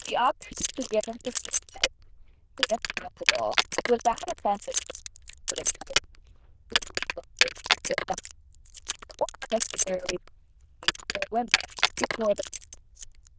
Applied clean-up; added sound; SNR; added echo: neural diffusion model UNIVERSE++.